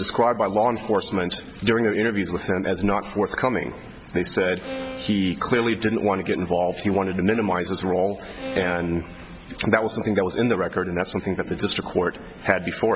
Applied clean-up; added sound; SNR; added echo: none; Bowed string instrument; 14 dB; none.